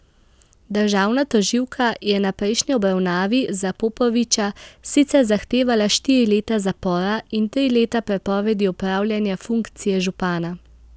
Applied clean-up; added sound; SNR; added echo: none; none; none; none.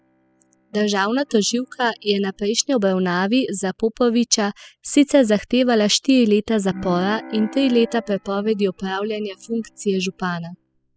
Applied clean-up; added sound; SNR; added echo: classical method spectral subtraction.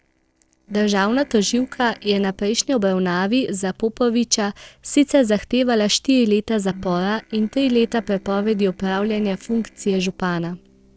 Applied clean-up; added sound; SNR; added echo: neural separator model SepFormer DNS4.